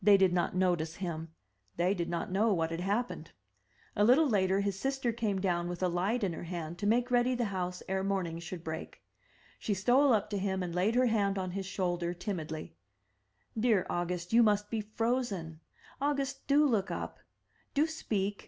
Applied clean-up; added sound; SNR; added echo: none; none; none; none.